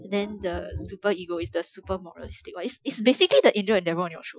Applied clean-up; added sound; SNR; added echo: classical method Wiener filter.